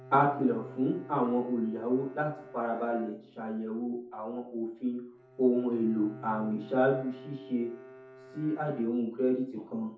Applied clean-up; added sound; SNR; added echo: none; Bowed string instrument; 19 dB; reverberation time 0.5 s.